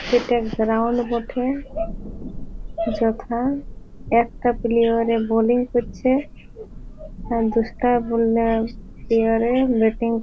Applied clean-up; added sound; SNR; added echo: none; Thunder / Rain; 13 dB; none.